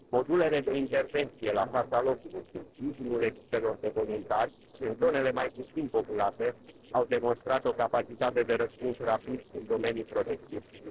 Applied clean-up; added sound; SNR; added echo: neural separator model SepFormer DNS4.